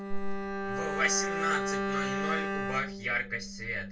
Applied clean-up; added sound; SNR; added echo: none; Bowed string instrument; 1 dB; reverberation time 0.2 s.